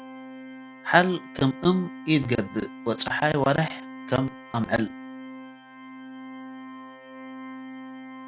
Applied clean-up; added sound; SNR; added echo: none; Organ; 13 dB; none.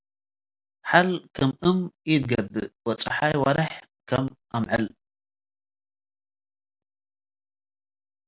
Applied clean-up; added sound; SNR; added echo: none; none; none; none.